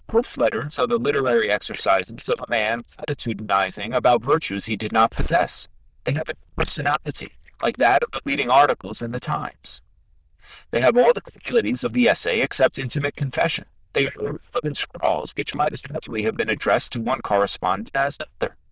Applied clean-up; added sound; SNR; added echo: neural diffusion model UNIVERSE++.